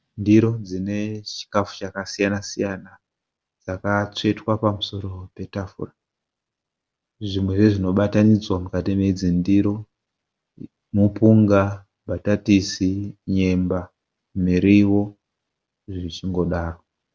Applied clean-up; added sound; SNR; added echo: none; none; none; none.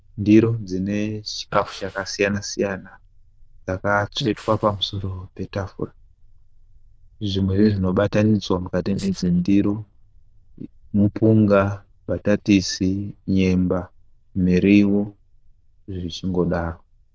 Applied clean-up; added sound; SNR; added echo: neural diffusion model UNIVERSE++.